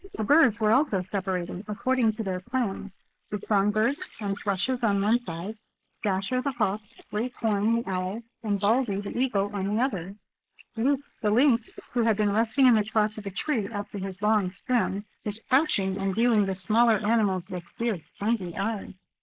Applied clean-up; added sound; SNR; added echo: neural mask model Resemble Enhance denoiser.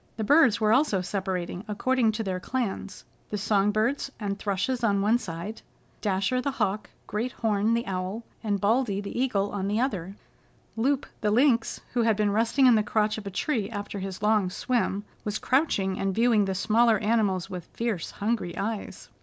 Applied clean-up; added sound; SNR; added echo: none; none; none; none.